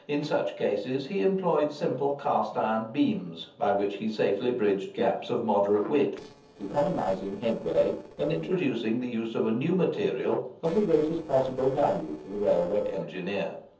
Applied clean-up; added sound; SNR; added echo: neural separator model SepFormer DNS4.